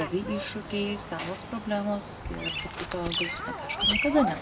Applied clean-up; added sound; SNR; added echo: none; Bird vocalization, bird call, bird song; 2 dB; reverberation time 0.3 s.